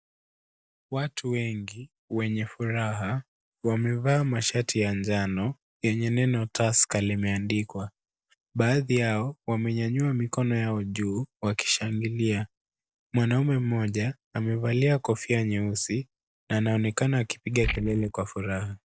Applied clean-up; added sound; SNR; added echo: neural mask model DeepFilterNet 3.